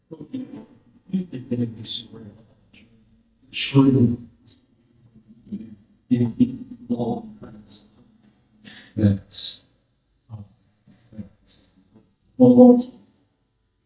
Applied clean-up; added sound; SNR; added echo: neural mask model DeepFilterNet 3.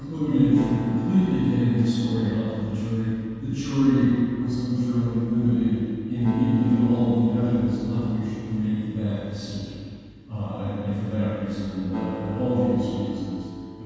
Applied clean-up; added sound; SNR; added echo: none; Acoustic guitar; 17 dB; reverberation time 2.1 s.